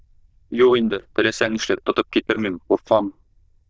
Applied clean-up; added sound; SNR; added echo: neural diffusion model UNIVERSE++.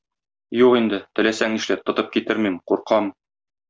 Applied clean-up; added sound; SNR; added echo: none; none; none; none.